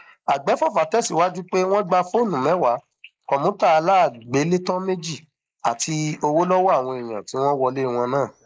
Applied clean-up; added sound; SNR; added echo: neural mask model Resemble Enhance denoiser.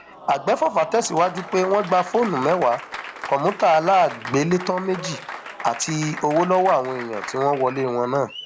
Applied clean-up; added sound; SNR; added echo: none; Applause; 14 dB; none.